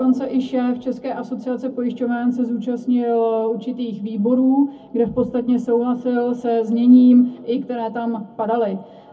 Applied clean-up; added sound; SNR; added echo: none; none; none; reverberation time 0.3 s.